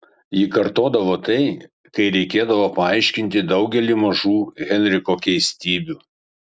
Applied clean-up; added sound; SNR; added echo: none; none; none; none.